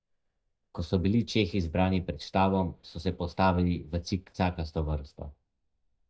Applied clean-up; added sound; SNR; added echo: neural mask model DeepFilterNet 3.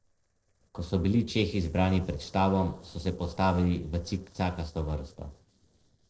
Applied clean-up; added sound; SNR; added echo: neural separator model SepFormer DNS4.